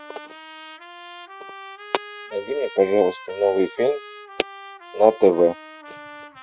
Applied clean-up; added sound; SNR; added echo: none; Trumpet; 17 dB; none.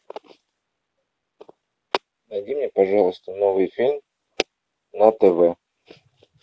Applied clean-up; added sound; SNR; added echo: none; none; none; none.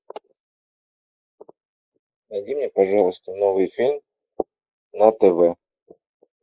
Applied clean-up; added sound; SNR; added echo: neural mask model Resemble Enhance denoiser.